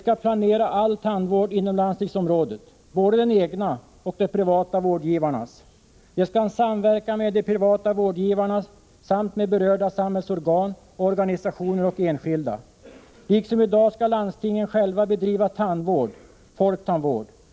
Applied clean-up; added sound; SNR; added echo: none; none; none; none.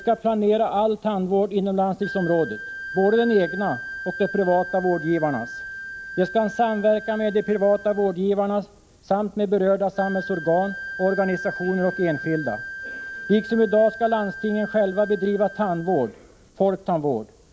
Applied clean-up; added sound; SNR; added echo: none; Wind instrument, woodwind instrument; 13 dB; none.